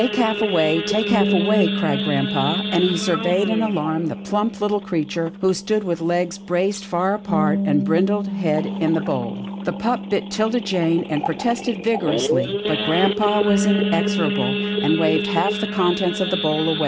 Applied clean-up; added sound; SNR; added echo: none; Idling / Sawing / Accelerating, revving, vroom + Bass guitar; 3 dB; none.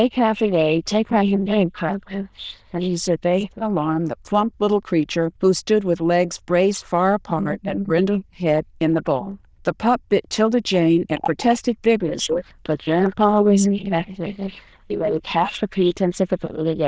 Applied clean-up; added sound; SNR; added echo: neural diffusion model UNIVERSE++.